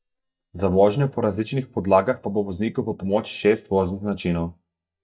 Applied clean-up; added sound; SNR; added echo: neural mask model DeepFilterNet 3.